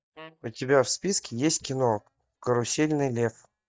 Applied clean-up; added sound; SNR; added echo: neural mask model DeepFilterNet 3.